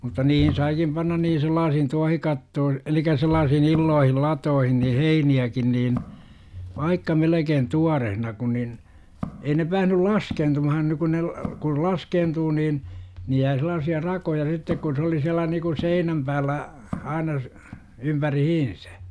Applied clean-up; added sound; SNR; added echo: none; Walk, footsteps; 18 dB; none.